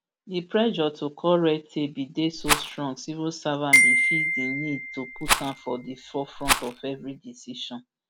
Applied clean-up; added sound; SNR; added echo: none; Glockenspiel + Rattle; -4 dB; none.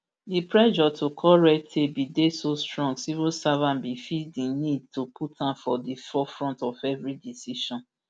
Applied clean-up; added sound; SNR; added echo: none; none; none; none.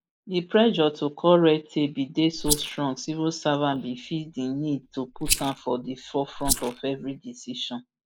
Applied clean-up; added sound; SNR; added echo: neural mask model Resemble Enhance denoiser.